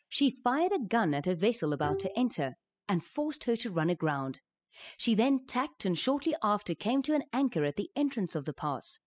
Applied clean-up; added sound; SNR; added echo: classical method spectral subtraction.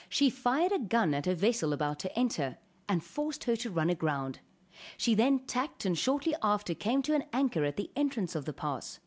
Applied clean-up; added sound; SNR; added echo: none; none; none; none.